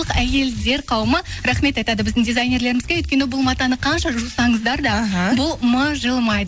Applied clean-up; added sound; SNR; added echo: none; none; none; none.